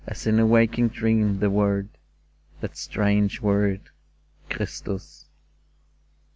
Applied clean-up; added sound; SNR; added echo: none; none; none; none.